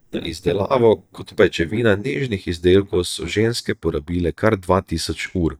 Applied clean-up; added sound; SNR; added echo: neural mask model DeepFilterNet 3.